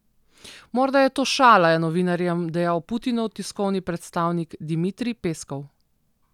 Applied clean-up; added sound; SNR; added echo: none; none; none; none.